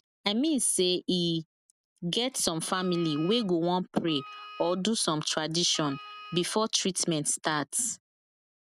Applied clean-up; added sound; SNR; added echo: none; Wind instrument, woodwind instrument; 18 dB; none.